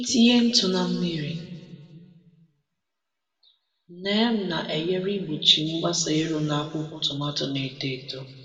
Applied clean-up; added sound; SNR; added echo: none; none; none; reverberation time 2.0 s.